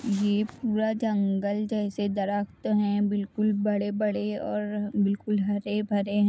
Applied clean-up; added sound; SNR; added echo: none; none; none; none.